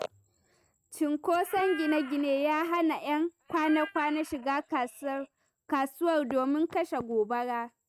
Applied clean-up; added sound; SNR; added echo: neural mask model RNNoise.